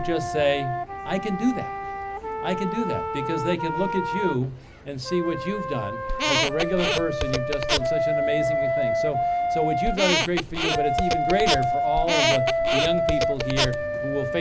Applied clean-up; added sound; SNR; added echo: none; Squeak + Wind instrument, woodwind instrument; -2 dB; none.